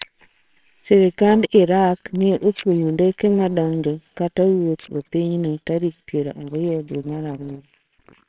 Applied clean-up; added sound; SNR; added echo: neural separator model SepFormer WHAMR!.